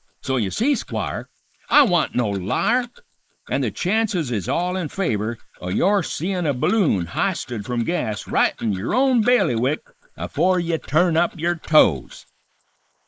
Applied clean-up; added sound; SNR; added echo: neural mask model Resemble Enhance denoiser.